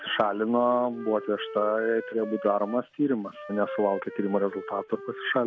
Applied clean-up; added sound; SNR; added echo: none; Wind instrument, woodwind instrument; 14 dB; none.